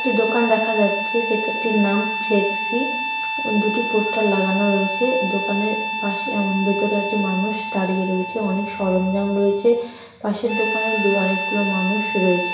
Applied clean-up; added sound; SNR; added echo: none; Harmonica; 4 dB; reverberation time 0.9 s.